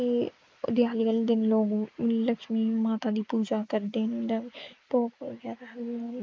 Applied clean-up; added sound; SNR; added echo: neural mask model Resemble Enhance denoiser.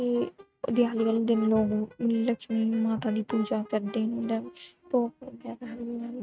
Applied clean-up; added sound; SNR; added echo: neural mask model RNNoise.